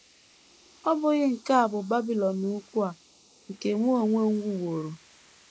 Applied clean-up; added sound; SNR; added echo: neural mask model Resemble Enhance denoiser.